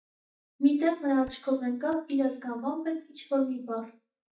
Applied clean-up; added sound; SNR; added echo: neural mask model DeepFilterNet 3.